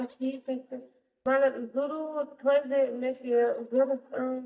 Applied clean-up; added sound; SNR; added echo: neural mask model DeepFilterNet 3.